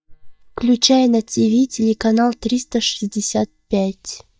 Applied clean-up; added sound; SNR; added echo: neural mask model DeepFilterNet 3.